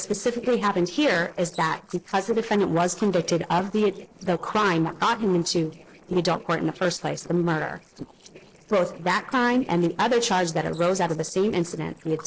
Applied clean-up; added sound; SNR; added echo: neural separator model SepFormer DNS4.